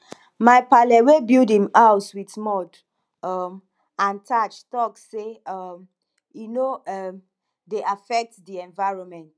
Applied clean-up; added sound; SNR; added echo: none; none; none; none.